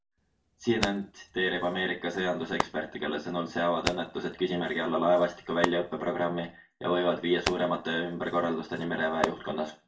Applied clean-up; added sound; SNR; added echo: none; Hands; 10 dB; reverberation time 0.3 s.